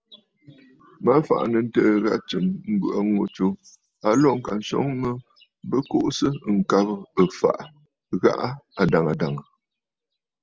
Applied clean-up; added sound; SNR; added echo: none; none; none; none.